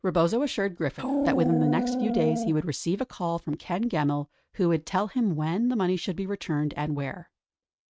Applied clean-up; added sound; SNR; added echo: neural mask model RNNoise.